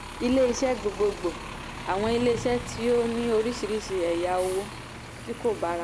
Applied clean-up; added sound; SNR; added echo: none; Bus; 10 dB; none.